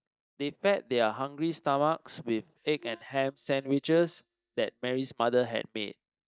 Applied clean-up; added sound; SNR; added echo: neural mask model DeepFilterNet 3.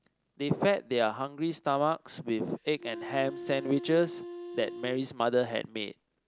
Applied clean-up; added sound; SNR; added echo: none; Wind instrument, woodwind instrument; 12 dB; none.